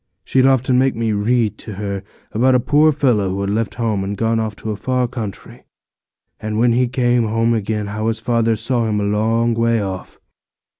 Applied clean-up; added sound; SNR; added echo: none; none; none; none.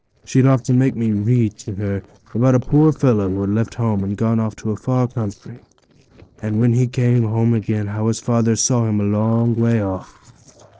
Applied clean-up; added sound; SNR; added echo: neural separator model SepFormer DNS4.